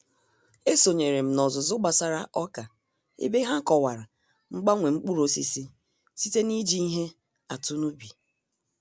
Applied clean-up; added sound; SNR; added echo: none; none; none; none.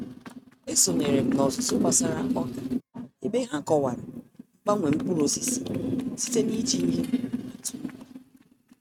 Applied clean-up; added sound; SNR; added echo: neural mask model RNNoise.